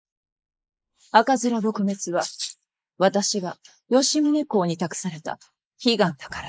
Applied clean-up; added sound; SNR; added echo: neural mask model Resemble Enhance denoiser.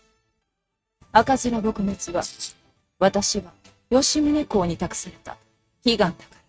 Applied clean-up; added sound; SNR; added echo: neural mask model RNNoise.